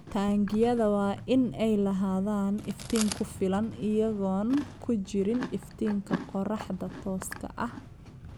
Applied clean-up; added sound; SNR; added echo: none; Chewing, mastication; 15 dB; none.